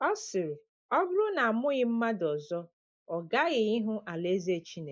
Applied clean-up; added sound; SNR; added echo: neural mask model Resemble Enhance denoiser.